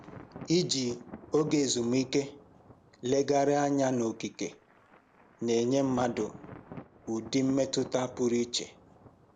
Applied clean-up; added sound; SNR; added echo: none; Thunder; 19 dB; none.